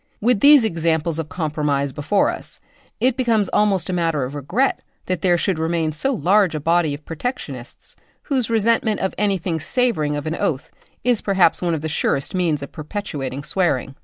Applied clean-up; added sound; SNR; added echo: none; none; none; none.